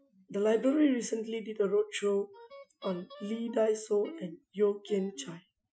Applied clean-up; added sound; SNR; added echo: classical method Wiener filter.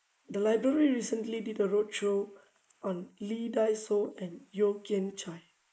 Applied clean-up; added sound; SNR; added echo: neural mask model Resemble Enhance denoiser.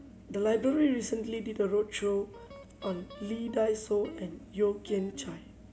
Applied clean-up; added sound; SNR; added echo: none; Guitar; 19 dB; none.